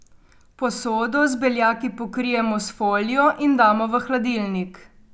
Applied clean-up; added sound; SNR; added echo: none; none; none; none.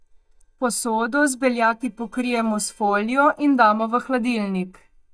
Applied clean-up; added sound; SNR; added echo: neural mask model DeepFilterNet 3.